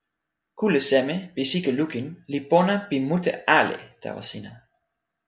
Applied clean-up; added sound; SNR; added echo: none; none; none; none.